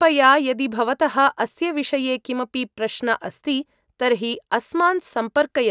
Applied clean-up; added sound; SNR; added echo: none; none; none; none.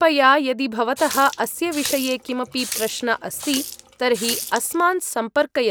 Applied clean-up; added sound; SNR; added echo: none; Water tap, faucet; 11 dB; none.